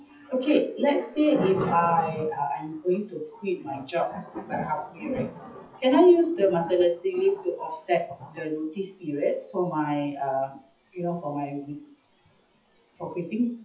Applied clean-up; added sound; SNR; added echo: classical method WPE with log-MMSE.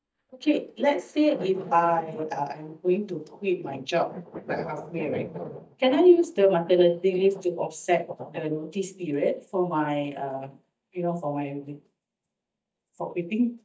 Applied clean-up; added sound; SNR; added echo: neural mask model DeepFilterNet 3.